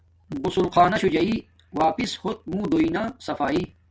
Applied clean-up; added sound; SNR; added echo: none; none; none; none.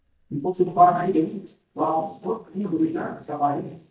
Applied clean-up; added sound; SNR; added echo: neural mask model DeepFilterNet 3.